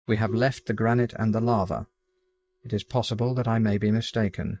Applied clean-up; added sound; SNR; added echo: neural mask model DeepFilterNet 3.